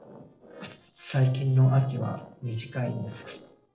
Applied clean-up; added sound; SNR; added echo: neural separator model SepFormer DNS4.